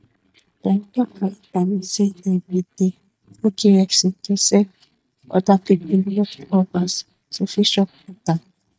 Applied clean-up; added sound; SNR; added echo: neural mask model DeepFilterNet 3.